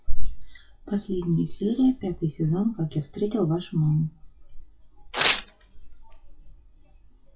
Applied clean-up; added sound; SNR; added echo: classical method WPE with log-MMSE.